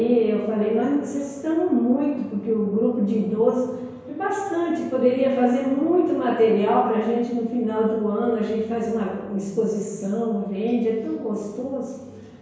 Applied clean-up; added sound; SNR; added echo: none; none; none; reverberation time 1.0 s.